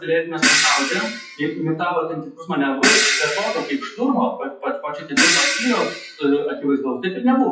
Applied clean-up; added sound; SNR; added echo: classical method WPE with log-MMSE.